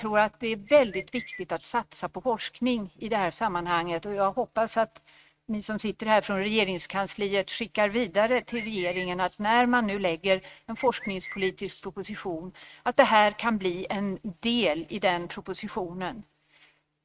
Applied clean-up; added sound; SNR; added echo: neural mask model RNNoise.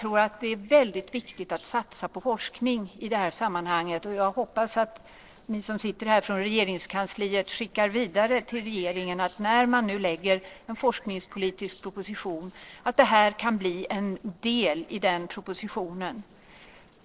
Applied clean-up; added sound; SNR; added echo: neural separator model SepFormer DNS4.